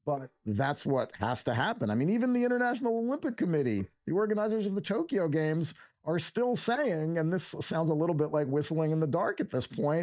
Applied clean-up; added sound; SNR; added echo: neural mask model DeepFilterNet 3.